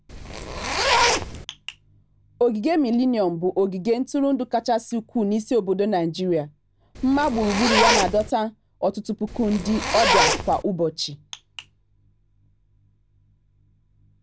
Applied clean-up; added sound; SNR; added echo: none; Zipper (clothing); -2 dB; none.